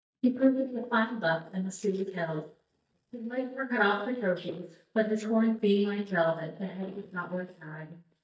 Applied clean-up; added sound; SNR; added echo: neural mask model DeepFilterNet 3.